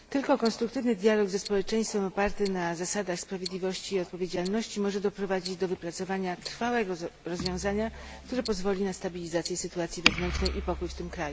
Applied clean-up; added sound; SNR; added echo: none; Tick-tock; 19 dB; none.